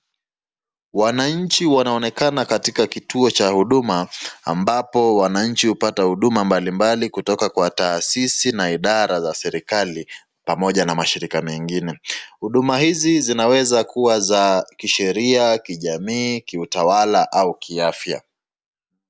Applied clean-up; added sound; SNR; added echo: none; none; none; none.